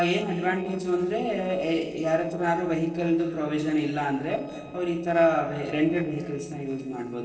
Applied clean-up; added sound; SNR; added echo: neural separator model SepFormer DNS4.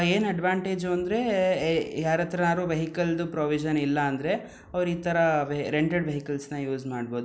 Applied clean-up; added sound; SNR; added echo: none; none; none; none.